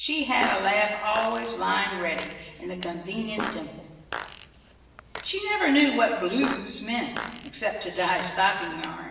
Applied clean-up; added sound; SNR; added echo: none; Fart; 12 dB; reverberation time 1.2 s.